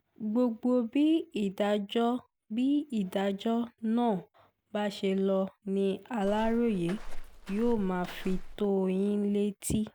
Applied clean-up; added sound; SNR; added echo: none; Walk, footsteps; 7 dB; none.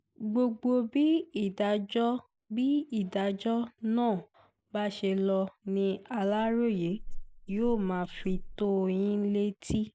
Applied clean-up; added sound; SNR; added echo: neural mask model Resemble Enhance denoiser.